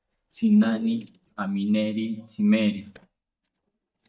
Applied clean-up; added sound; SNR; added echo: neural mask model DeepFilterNet 3.